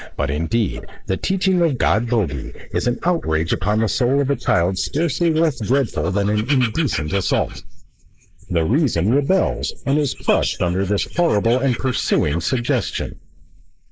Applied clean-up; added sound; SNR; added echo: neural mask model Resemble Enhance denoiser.